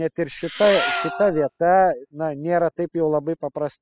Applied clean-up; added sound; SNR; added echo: classical method spectral subtraction.